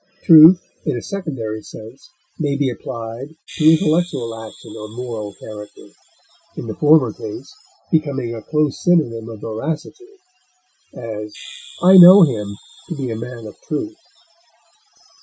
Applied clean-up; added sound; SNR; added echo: classical method Wiener filter.